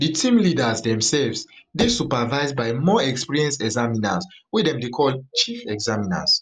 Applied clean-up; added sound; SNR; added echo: none; Knock / Wood; 16 dB; none.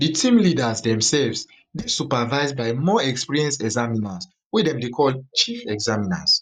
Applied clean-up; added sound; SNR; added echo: neural mask model DeepFilterNet 3.